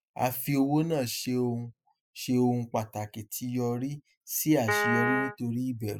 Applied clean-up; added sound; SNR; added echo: classical method spectral subtraction.